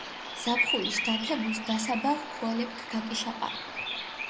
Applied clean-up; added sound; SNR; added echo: none; Bird vocalization, bird call, bird song; 2 dB; none.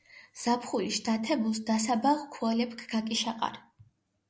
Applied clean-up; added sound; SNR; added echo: none; none; none; none.